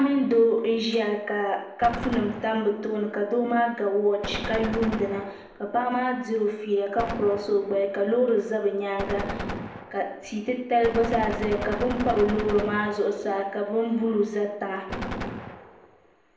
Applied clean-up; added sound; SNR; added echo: none; Gunshot, gunfire; 11 dB; reverberation time 0.7 s.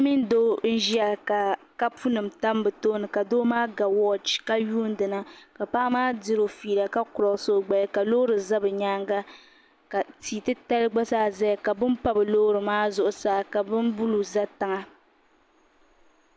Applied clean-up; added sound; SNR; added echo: none; none; none; none.